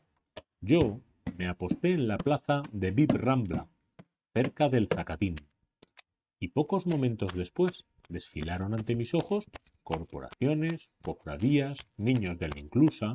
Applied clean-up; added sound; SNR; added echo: neural mask model RNNoise.